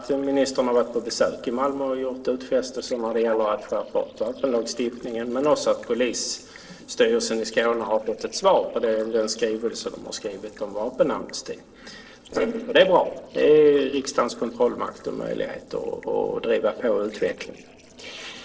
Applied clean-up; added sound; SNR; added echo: neural separator model SepFormer DNS4.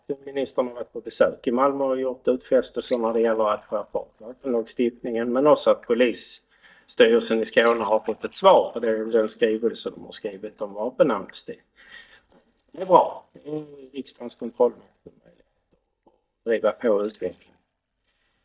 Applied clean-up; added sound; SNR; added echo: neural mask model DeepFilterNet 3.